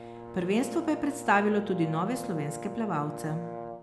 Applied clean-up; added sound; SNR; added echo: none; Brass instrument; 10 dB; none.